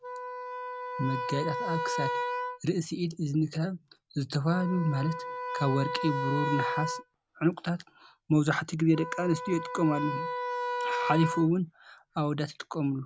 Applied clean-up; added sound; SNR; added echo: none; Wind instrument, woodwind instrument; 5 dB; none.